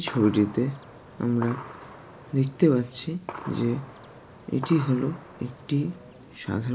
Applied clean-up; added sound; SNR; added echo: none; Gunshot, gunfire; 15 dB; none.